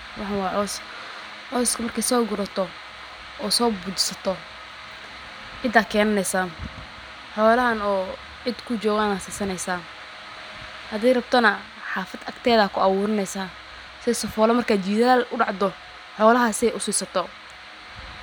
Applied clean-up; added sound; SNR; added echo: none; none; none; none.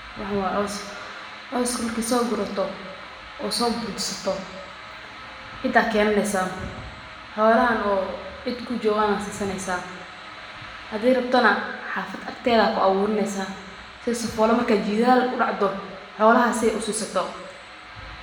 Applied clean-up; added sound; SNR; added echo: none; none; none; reverberation time 1.1 s.